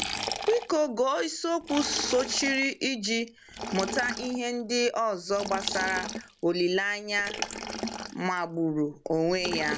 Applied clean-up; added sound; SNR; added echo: none; Liquid; 9 dB; none.